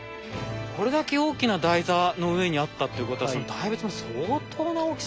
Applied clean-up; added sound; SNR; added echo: none; none; none; none.